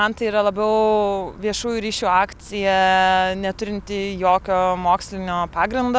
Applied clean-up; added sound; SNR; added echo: none; none; none; none.